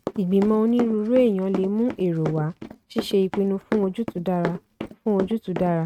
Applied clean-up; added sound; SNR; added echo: neural mask model RNNoise.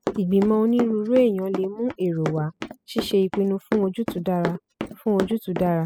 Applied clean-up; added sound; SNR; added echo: classical method spectral subtraction.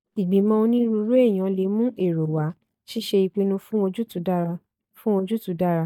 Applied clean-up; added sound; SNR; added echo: neural mask model DeepFilterNet 3.